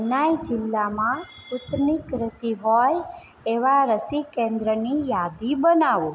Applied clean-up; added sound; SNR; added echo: none; none; none; none.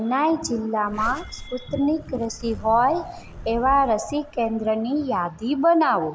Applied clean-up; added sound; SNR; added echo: none; Zipper (clothing); 15 dB; none.